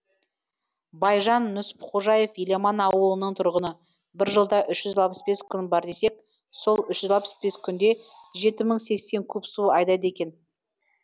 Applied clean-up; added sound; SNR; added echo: none; none; none; none.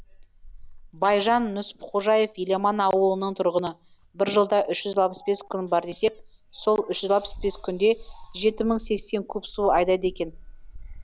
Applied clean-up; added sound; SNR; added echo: none; Keys jangling; 19 dB; none.